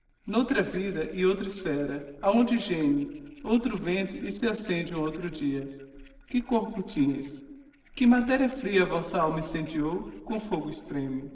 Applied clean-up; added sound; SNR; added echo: neural separator model SepFormer DNS4.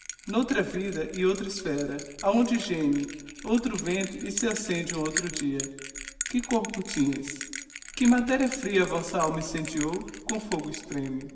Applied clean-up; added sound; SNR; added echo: none; Bell; 11 dB; reverberation time 1.4 s.